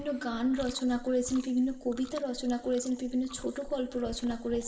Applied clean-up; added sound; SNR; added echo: none; Chewing, mastication; 16 dB; reverberation time 2.4 s.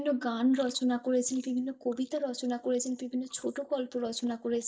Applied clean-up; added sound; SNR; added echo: neural mask model DeepFilterNet 3.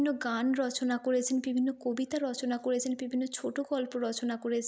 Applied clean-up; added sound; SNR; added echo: none; none; none; none.